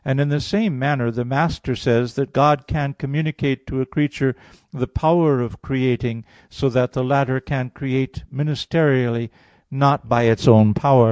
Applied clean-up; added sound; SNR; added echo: none; none; none; none.